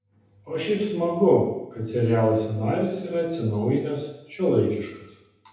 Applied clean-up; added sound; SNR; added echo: none; none; none; reverberation time 0.8 s.